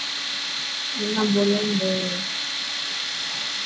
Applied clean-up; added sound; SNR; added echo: none; Tools; 0 dB; reverberation time 0.3 s.